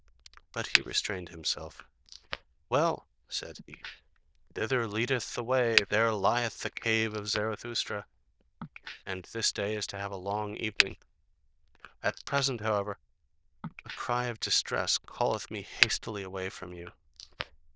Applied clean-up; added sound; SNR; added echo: neural diffusion model UNIVERSE++.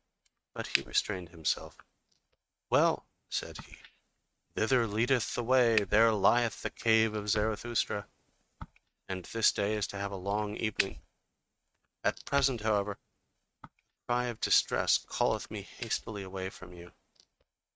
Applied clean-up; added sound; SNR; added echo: neural mask model RNNoise.